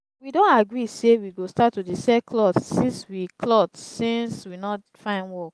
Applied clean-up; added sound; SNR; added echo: none; none; none; none.